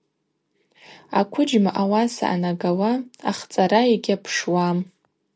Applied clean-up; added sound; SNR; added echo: none; none; none; none.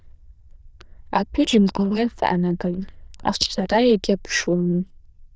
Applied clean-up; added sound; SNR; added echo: neural diffusion model UNIVERSE++.